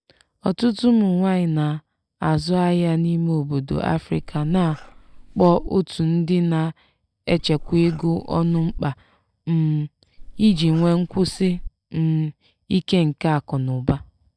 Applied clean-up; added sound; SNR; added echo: neural mask model DeepFilterNet 3.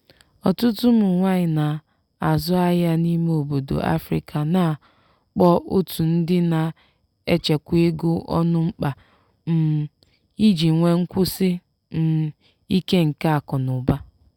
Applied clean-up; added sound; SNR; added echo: none; none; none; none.